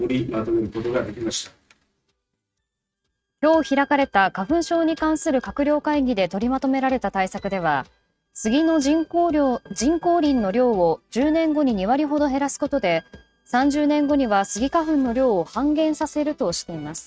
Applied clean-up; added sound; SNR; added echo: neural mask model RNNoise.